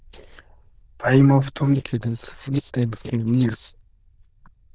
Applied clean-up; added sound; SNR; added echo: neural diffusion model UNIVERSE++.